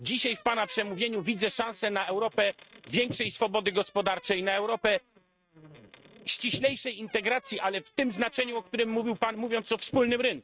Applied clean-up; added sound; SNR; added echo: neural mask model RNNoise.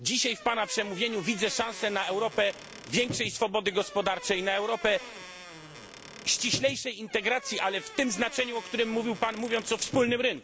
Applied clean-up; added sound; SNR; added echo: none; Squeak / Wood; 14 dB; none.